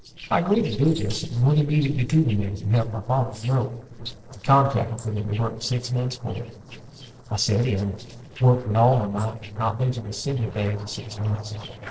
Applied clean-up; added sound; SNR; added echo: neural separator model SepFormer DNS4.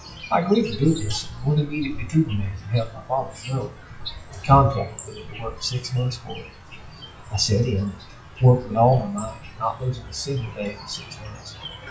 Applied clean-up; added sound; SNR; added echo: classical method WPE with log-MMSE.